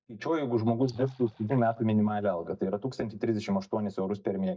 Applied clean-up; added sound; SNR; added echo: neural mask model DeepFilterNet 3.